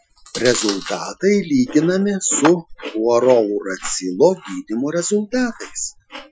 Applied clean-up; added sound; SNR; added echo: classical method Wiener filter.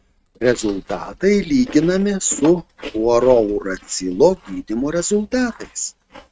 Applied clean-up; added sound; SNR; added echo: neural mask model RNNoise.